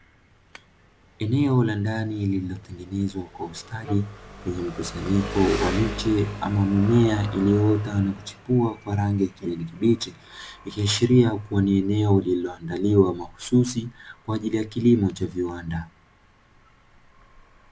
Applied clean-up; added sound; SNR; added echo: none; Wind instrument, woodwind instrument + Engine; 16 dB; none.